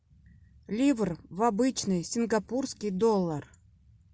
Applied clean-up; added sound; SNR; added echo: none; none; none; none.